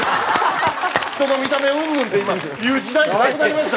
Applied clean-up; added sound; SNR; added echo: none; none; none; none.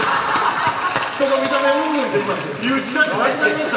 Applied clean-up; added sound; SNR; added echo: none; Ringtone; 8 dB; reverberation time 2.6 s.